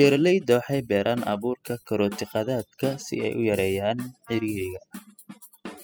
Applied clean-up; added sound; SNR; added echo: classical method spectral subtraction.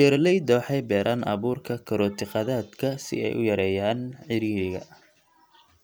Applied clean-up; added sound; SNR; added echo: none; none; none; none.